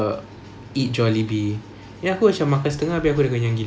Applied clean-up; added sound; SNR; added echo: none; none; none; none.